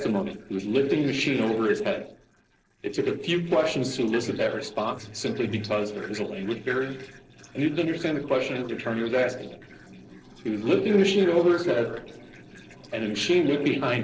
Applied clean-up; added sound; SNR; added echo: neural separator model SepFormer DNS4.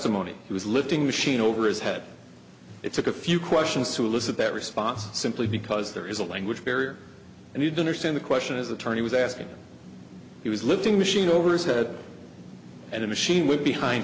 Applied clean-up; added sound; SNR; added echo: none; none; none; none.